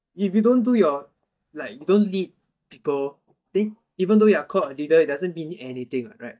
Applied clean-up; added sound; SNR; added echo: neural mask model DeepFilterNet 3.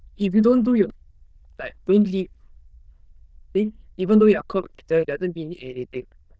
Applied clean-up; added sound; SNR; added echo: neural diffusion model UNIVERSE++.